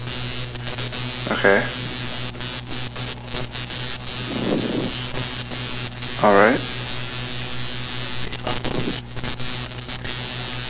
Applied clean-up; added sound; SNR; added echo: none; Microwave oven; 11 dB; none.